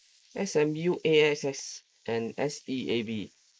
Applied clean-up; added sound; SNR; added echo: neural mask model Resemble Enhance denoiser.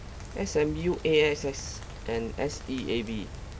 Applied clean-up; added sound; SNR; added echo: none; Rain; 10 dB; none.